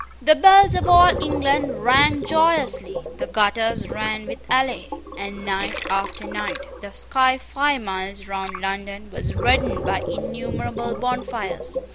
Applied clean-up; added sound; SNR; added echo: none; Gurgling; 8 dB; none.